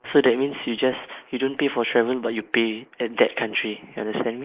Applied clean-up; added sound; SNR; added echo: neural mask model Resemble Enhance denoiser.